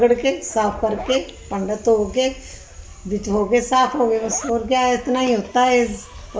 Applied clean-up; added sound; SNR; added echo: none; Zipper (clothing); 17 dB; none.